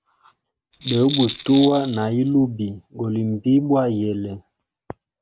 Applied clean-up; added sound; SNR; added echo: none; Rattle; 8 dB; none.